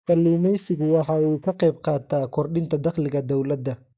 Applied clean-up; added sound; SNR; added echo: neural mask model DeepFilterNet 3.